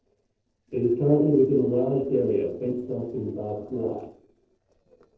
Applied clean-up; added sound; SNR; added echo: neural separator model SepFormer DNS4.